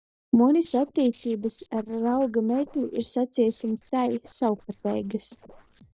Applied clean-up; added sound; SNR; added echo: neural separator model SepFormer DNS4.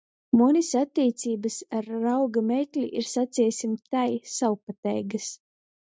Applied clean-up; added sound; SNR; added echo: none; none; none; none.